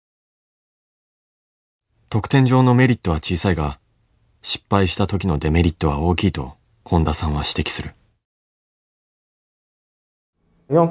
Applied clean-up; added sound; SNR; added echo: none; none; none; none.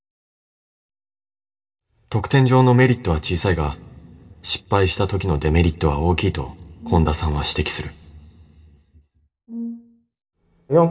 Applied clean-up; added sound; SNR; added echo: none; Brass instrument; 12 dB; reverberation time 1.7 s.